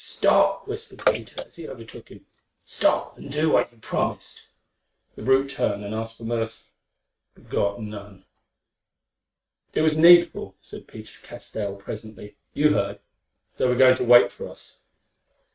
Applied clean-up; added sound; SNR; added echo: neural mask model RNNoise.